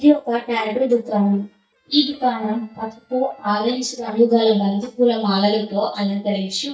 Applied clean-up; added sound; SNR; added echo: neural mask model DeepFilterNet 3.